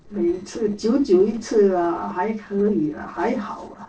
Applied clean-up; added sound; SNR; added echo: neural separator model SepFormer DNS4.